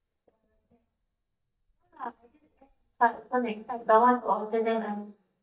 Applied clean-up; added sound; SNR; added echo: neural mask model DeepFilterNet 3.